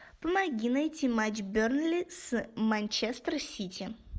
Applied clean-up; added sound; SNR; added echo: none; none; none; none.